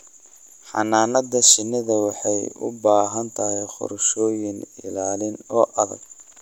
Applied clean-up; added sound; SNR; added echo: none; none; none; none.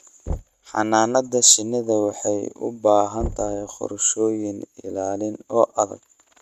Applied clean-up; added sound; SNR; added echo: neural mask model RNNoise.